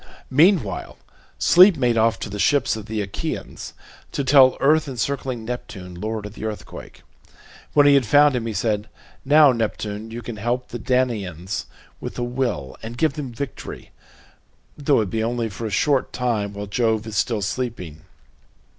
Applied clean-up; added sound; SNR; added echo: none; none; none; none.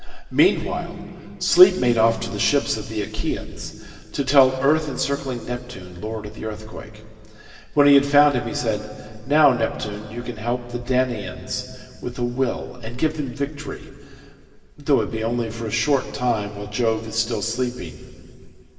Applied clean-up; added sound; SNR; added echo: none; none; none; reverberation time 2.3 s.